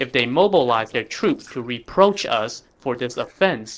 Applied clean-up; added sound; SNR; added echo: neural separator model SepFormer DNS4.